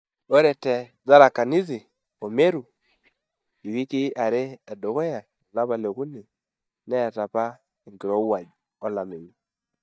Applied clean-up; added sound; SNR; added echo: neural mask model DeepFilterNet 3.